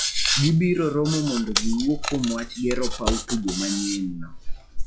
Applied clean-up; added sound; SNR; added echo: classical method WPE with log-MMSE.